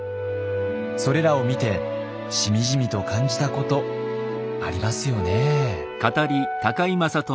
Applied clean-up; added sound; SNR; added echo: none; none; none; none.